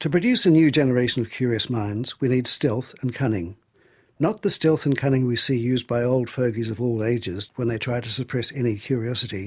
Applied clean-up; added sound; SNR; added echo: none; none; none; none.